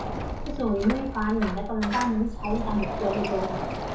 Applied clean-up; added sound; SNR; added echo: none; Door; 3 dB; reverberation time 0.6 s.